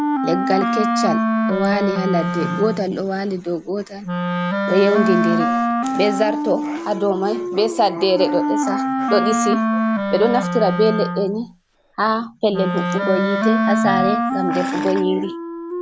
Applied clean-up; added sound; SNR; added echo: none; Wind instrument, woodwind instrument; 0 dB; none.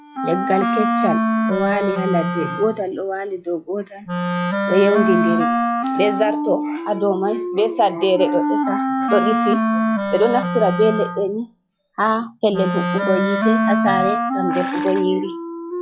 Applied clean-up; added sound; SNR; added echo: classical method log-MMSE.